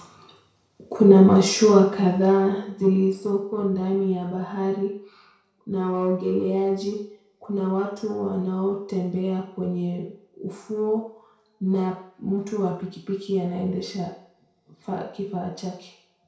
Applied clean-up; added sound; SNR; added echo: none; none; none; reverberation time 0.6 s.